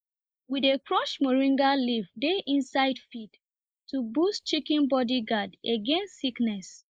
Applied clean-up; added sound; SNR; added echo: neural mask model Resemble Enhance denoiser.